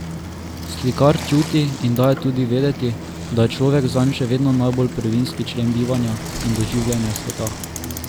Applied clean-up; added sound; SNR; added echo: none; Bicycle; 9 dB; none.